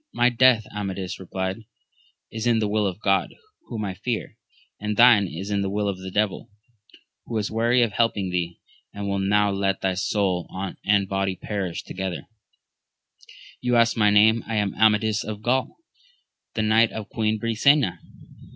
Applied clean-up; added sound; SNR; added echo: none; none; none; none.